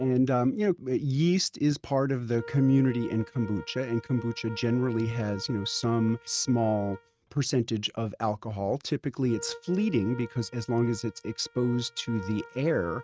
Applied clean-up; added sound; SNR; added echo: neural mask model RNNoise.